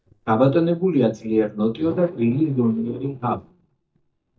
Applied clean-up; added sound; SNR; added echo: neural mask model DeepFilterNet 3.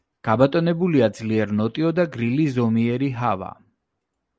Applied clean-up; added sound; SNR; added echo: none; none; none; none.